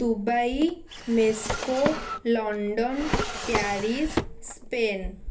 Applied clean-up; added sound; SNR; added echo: none; Drawer open or close; 6 dB; reverberation time 0.3 s.